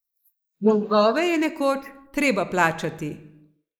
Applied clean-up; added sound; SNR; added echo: neural mask model Resemble Enhance denoiser.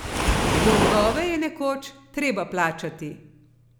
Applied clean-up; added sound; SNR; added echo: none; Waves, surf; 0 dB; none.